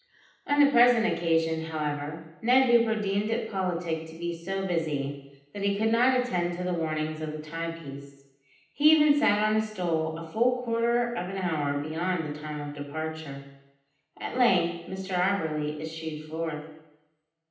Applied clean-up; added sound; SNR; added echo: none; none; none; reverberation time 0.9 s.